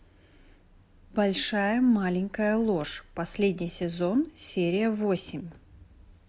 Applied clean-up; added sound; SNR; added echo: none; none; none; none.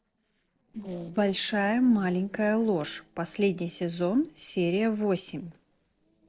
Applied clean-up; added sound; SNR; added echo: neural separator model SepFormer DNS4.